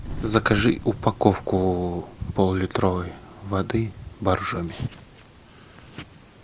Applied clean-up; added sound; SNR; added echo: none; Thunder; 15 dB; none.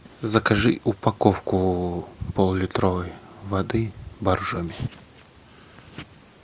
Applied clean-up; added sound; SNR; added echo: none; none; none; none.